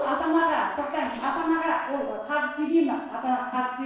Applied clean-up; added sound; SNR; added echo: neural separator model SepFormer DNS4.